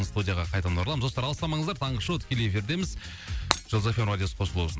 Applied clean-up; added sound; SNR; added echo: none; Shatter; 5 dB; none.